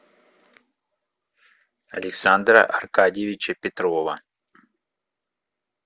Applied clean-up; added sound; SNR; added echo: none; none; none; none.